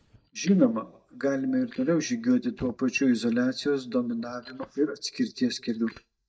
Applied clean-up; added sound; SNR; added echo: neural mask model DeepFilterNet 3.